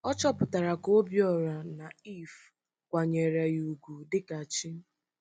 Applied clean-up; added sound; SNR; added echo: none; Ringtone; 18 dB; none.